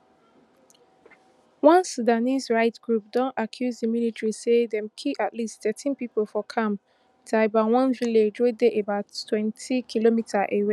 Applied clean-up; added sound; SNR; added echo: none; none; none; none.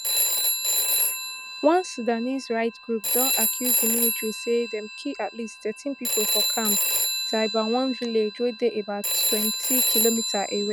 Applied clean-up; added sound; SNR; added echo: none; Telephone; -1 dB; none.